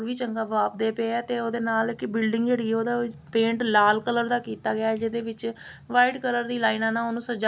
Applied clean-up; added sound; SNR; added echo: none; none; none; none.